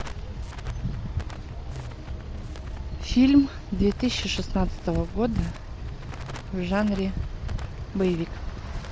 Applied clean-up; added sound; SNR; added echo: none; Crackle; 19 dB; none.